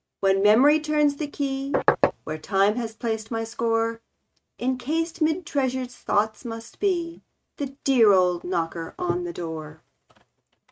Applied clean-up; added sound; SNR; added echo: neural mask model RNNoise.